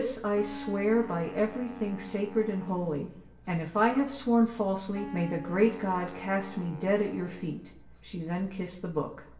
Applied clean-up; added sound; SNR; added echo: none; Wind instrument, woodwind instrument; 14 dB; reverberation time 0.7 s.